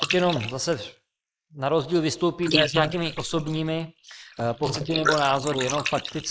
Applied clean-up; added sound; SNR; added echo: neural mask model Resemble Enhance denoiser.